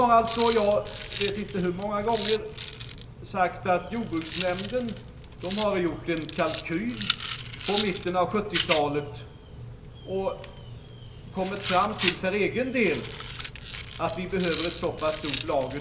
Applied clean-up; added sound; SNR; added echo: none; Rattle; 3 dB; reverberation time 0.4 s.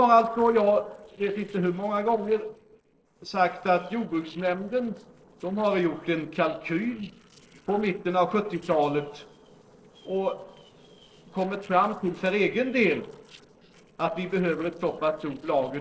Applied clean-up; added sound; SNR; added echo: neural separator model SepFormer DNS4.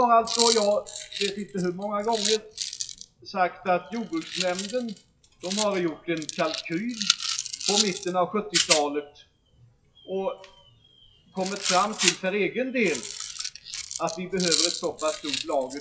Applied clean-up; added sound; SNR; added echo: classical method WPE with log-MMSE.